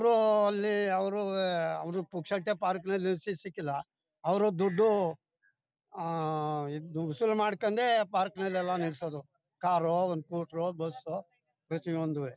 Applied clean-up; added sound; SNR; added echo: none; none; none; none.